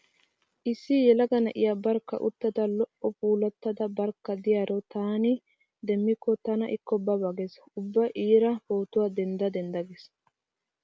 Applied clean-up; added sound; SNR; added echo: none; none; none; none.